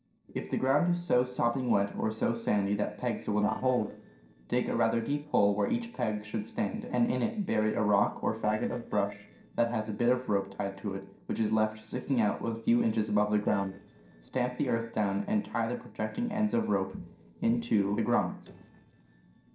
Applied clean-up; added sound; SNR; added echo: neural separator model SepFormer DNS4.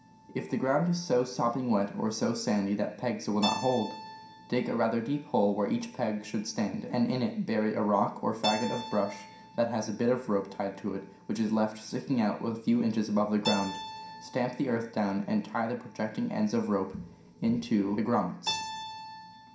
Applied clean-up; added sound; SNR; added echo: none; Keyboard (musical); 14 dB; reverberation time 0.5 s.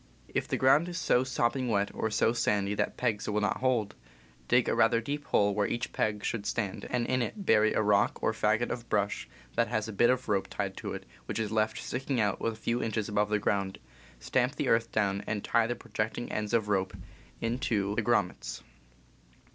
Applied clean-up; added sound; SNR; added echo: none; none; none; none.